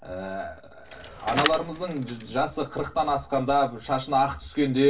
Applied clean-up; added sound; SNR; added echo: none; Bicycle; 8 dB; reverberation time 0.2 s.